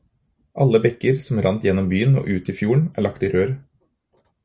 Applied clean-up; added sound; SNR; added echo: none; none; none; none.